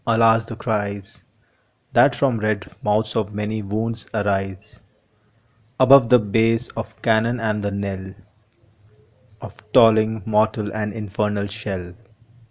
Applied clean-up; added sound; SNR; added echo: none; none; none; none.